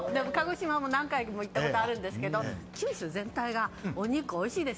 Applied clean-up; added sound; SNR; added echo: none; none; none; none.